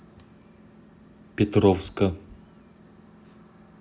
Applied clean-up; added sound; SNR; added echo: none; none; none; none.